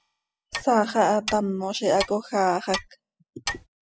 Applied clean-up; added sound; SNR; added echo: classical method spectral subtraction.